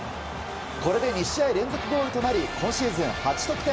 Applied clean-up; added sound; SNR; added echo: none; none; none; none.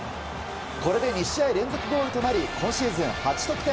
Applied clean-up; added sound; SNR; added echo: none; Crowd; 19 dB; none.